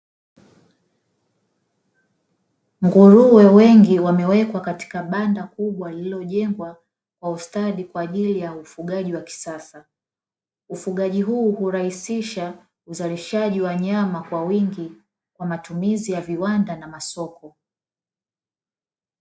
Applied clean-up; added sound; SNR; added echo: none; none; none; none.